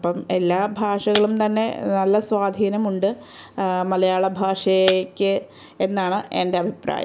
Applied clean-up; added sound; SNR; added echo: none; Shatter; 16 dB; none.